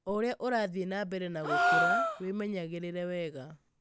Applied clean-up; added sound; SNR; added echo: none; Gasp; -3 dB; none.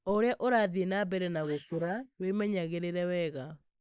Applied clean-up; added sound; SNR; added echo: neural mask model Resemble Enhance denoiser.